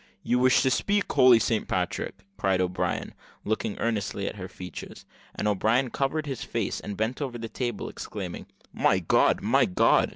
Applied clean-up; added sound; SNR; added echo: none; none; none; none.